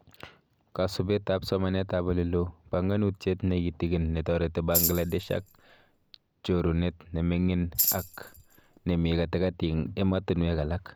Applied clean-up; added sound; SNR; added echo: none; Tambourine; 5 dB; none.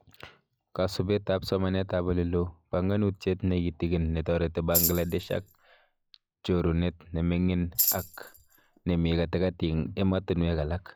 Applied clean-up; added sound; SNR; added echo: classical method log-MMSE.